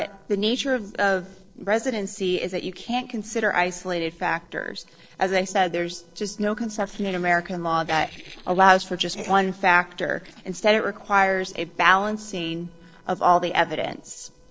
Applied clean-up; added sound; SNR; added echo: neural separator model SepFormer DNS4.